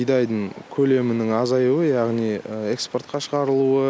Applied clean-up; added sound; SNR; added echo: none; none; none; none.